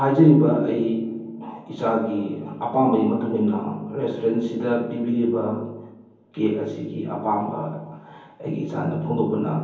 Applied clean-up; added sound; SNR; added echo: none; none; none; reverberation time 0.6 s.